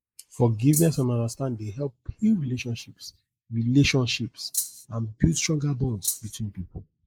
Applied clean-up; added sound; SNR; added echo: neural mask model Resemble Enhance denoiser.